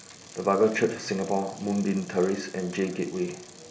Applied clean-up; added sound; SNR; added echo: none; Bicycle; 20 dB; reverberation time 0.4 s.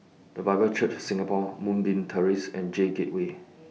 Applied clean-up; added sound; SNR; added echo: none; none; none; none.